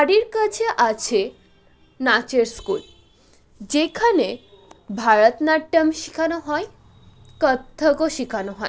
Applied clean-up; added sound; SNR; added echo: none; none; none; none.